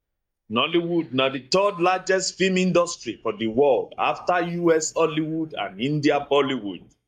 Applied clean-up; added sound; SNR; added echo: neural mask model DeepFilterNet 3.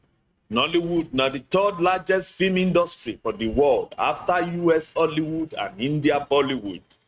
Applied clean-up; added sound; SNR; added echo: neural mask model RNNoise.